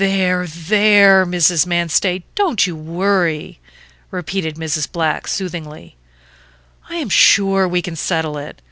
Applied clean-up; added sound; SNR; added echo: none; none; none; none.